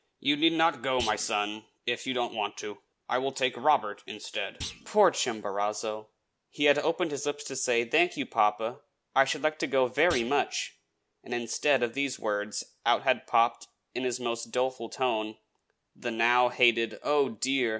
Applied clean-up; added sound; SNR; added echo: none; Thump, thud; 17 dB; none.